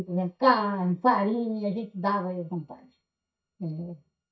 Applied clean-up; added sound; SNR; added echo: neural mask model DeepFilterNet 3.